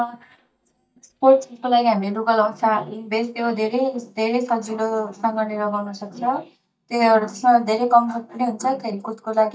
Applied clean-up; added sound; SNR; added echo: neural mask model DeepFilterNet 3.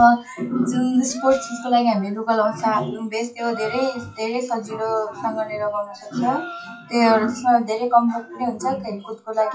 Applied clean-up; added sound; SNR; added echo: classical method WPE with log-MMSE.